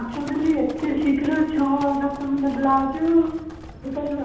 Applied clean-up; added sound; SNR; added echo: none; Livestock, farm animals, working animals; 17 dB; reverberation time 0.9 s.